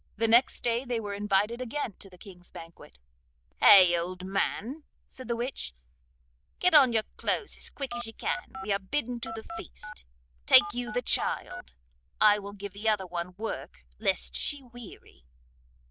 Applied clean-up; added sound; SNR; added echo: neural diffusion model UNIVERSE++.